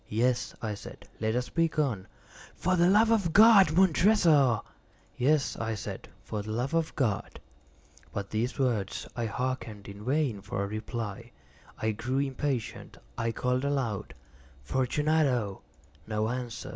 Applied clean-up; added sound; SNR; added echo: none; none; none; none.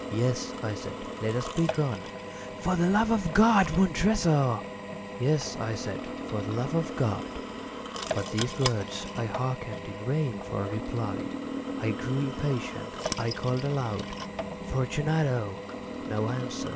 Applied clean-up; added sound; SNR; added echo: none; Drill; 7 dB; none.